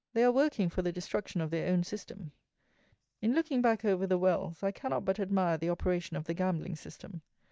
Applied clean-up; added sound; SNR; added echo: neural mask model DeepFilterNet 3.